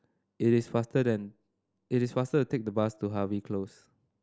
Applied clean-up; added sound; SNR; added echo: none; none; none; none.